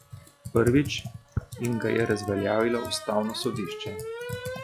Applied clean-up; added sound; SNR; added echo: classical method log-MMSE.